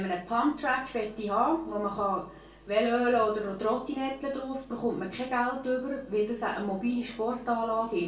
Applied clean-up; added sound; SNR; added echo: none; none; none; reverberation time 0.3 s.